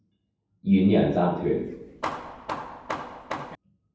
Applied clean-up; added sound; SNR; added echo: none; Hammer; 9 dB; reverberation time 0.9 s.